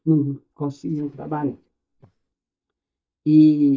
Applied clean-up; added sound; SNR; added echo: neural mask model DeepFilterNet 3.